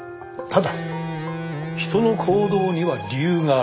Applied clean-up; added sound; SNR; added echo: none; Electric guitar; 8 dB; none.